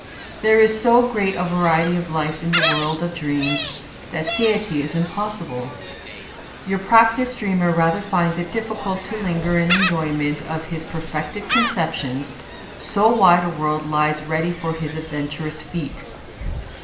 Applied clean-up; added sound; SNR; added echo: none; Gull, seagull; 7 dB; reverberation time 1.0 s.